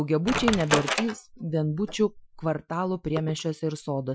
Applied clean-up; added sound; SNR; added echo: classical method Wiener filter.